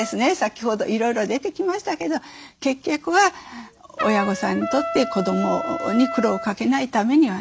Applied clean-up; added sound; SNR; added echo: none; Trumpet; 11 dB; none.